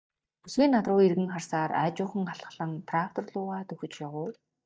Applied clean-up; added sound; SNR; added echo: neural mask model DeepFilterNet 3.